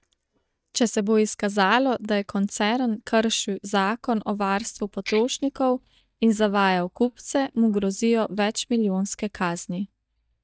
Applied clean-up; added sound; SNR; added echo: neural mask model DeepFilterNet 3.